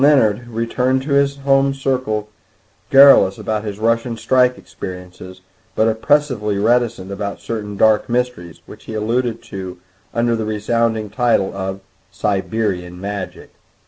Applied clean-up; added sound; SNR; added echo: none; none; none; none.